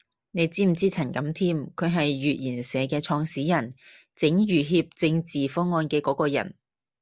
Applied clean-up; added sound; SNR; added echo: none; none; none; none.